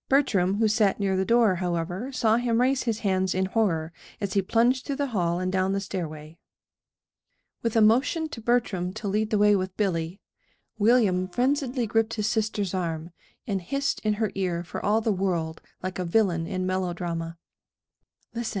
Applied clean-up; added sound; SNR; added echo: neural separator model SepFormer DNS4.